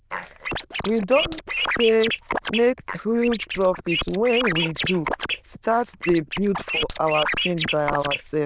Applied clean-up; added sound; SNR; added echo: neural diffusion model UNIVERSE++.